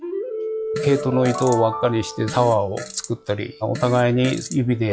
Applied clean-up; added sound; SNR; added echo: classical method log-MMSE.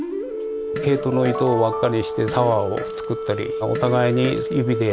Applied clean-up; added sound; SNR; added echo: none; Fart; 15 dB; none.